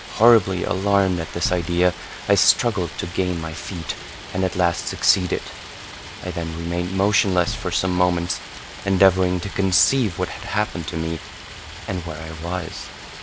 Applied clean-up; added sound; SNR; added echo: none; Bass drum + Stream; 13 dB; none.